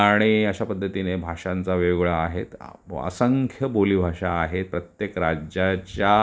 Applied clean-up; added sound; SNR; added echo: none; none; none; none.